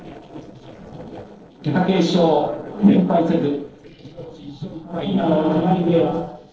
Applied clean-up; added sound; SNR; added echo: neural separator model SepFormer DNS4.